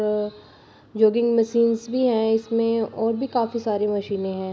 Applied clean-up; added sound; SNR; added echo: none; none; none; none.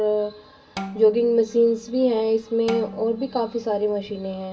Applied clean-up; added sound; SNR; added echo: none; Bowed string instrument; 15 dB; reverberation time 0.1 s.